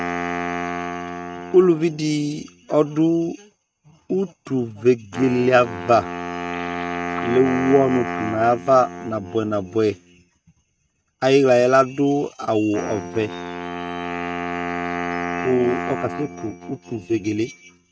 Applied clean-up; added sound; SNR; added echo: neural mask model RNNoise.